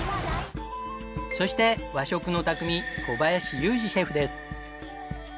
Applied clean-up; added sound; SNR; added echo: none; Marimba, xylophone; 17 dB; none.